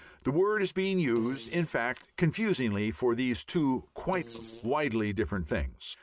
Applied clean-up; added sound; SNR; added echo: neural mask model RNNoise.